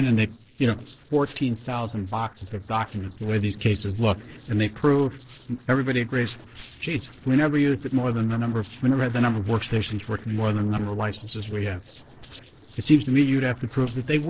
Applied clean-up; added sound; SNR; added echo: neural separator model SepFormer DNS4.